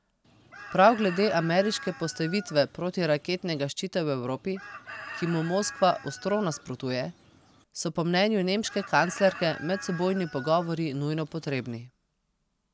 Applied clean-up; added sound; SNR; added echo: none; Chicken, rooster; 16 dB; none.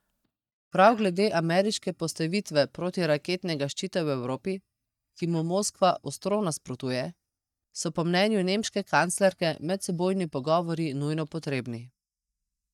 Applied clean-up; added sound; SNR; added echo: neural mask model DeepFilterNet 3.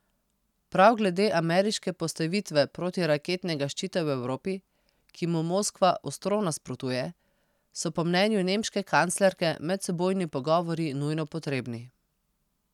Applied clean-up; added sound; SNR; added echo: none; none; none; none.